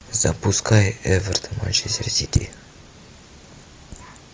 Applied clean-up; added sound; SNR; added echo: none; none; none; none.